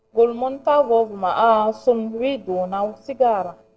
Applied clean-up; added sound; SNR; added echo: neural separator model SepFormer DNS4.